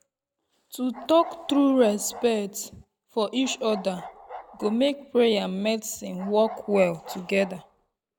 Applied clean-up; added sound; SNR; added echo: none; Bark; 17 dB; none.